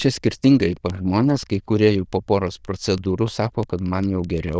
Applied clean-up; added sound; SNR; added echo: neural diffusion model UNIVERSE++.